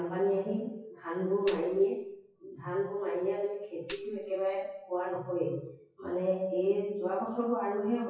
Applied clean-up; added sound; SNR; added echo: classical method WPE with log-MMSE.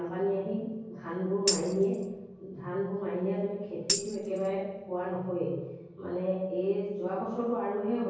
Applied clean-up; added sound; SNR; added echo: none; Tambourine; 4 dB; reverberation time 1.3 s.